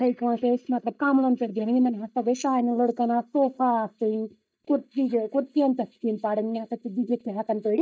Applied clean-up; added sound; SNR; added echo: neural mask model DeepFilterNet 3.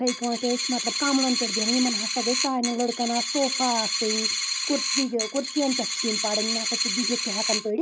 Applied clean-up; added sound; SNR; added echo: none; Coin (dropping); 0 dB; none.